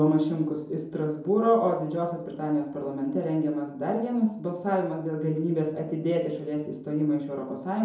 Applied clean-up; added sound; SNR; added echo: none; none; none; reverberation time 2.6 s.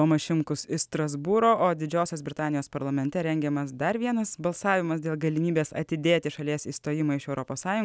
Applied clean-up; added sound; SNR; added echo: none; none; none; none.